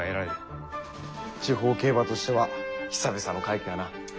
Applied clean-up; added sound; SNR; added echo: none; none; none; none.